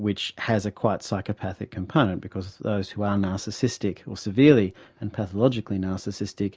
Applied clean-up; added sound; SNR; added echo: none; none; none; none.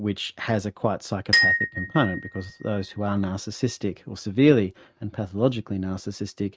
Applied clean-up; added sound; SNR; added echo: neural mask model RNNoise.